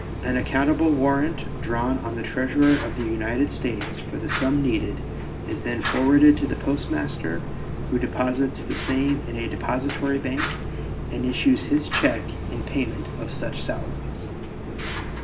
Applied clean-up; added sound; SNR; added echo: none; Fire; 5 dB; reverberation time 0.6 s.